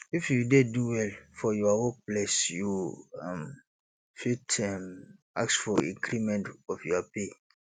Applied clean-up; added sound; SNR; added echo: none; none; none; none.